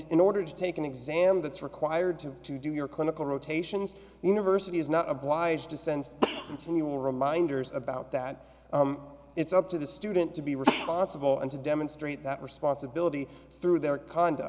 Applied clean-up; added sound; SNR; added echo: none; none; none; none.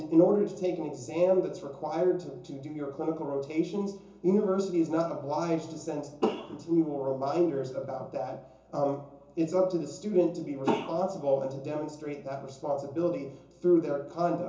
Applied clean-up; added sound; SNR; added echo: none; none; none; reverberation time 0.6 s.